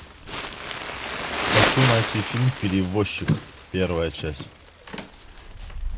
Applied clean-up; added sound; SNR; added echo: none; Crumpling, crinkling; 1 dB; none.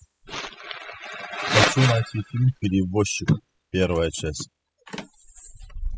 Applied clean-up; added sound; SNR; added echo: classical method spectral subtraction.